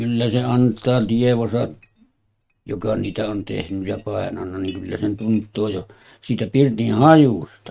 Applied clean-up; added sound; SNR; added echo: neural mask model RNNoise.